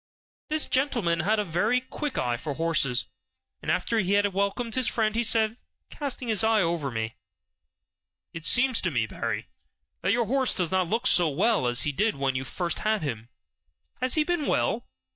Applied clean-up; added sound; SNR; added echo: neural mask model DeepFilterNet 3.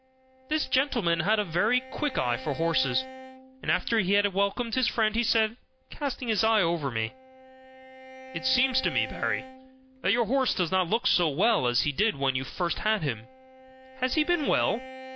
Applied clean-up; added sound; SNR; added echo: none; Bowed string instrument; 17 dB; none.